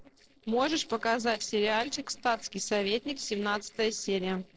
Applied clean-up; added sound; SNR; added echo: neural separator model SepFormer DNS4.